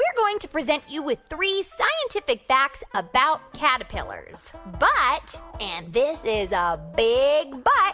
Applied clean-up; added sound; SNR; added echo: none; none; none; none.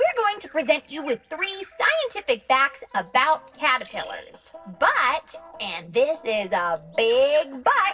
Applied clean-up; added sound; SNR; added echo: neural separator model SepFormer DNS4.